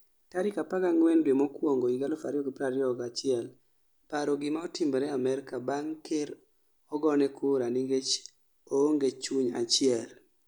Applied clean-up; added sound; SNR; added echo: none; none; none; none.